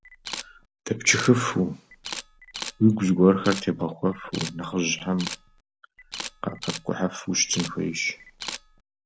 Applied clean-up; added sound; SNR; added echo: none; Camera; 13 dB; none.